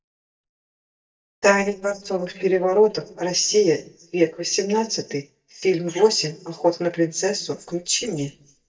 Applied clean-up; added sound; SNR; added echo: neural mask model DeepFilterNet 3.